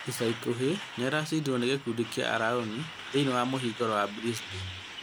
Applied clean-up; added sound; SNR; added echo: none; Truck; 11 dB; none.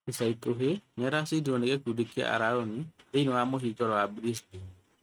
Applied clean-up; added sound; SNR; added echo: neural mask model RNNoise.